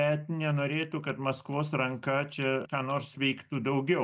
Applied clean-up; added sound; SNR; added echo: neural mask model Resemble Enhance denoiser.